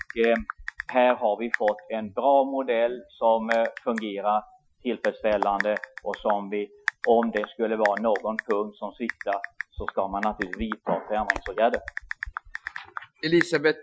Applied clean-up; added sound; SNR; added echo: classical method Wiener filter.